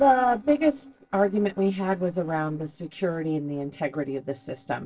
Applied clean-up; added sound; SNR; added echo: neural separator model SepFormer DNS4.